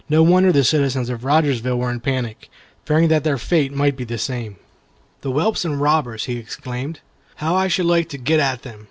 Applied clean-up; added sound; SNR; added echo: none; none; none; none.